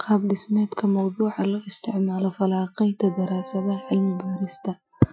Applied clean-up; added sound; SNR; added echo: classical method Wiener filter.